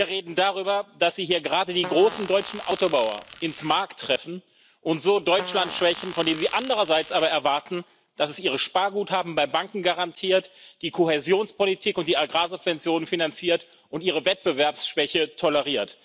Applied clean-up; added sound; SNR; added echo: none; Fart; 13 dB; none.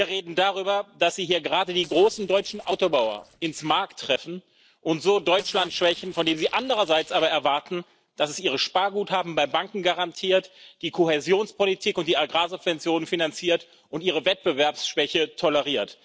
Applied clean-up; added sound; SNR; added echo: neural separator model SepFormer DNS4.